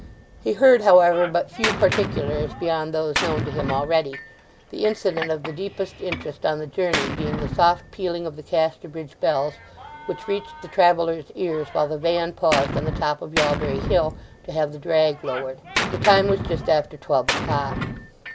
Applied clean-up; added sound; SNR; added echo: none; Gunshot, gunfire; 7 dB; none.